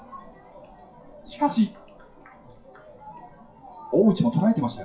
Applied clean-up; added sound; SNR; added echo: classical method WPE with log-MMSE.